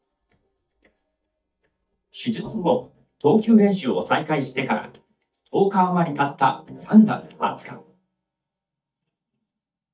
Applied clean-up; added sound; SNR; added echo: neural mask model DeepFilterNet 3.